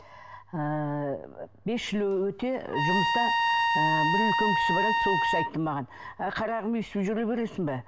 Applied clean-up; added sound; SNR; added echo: none; Trumpet; -4 dB; none.